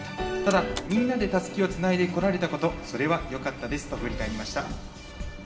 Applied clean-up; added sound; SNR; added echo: none; Door; 14 dB; reverberation time 0.7 s.